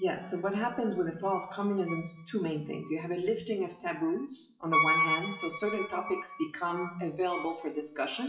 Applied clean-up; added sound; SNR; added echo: classical method WPE with log-MMSE.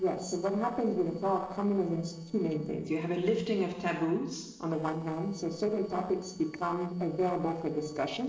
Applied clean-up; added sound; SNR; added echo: neural separator model SepFormer DNS4.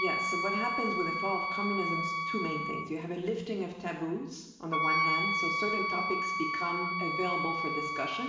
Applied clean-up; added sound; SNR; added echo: none; Wind instrument, woodwind instrument; -2 dB; reverberation time 0.9 s.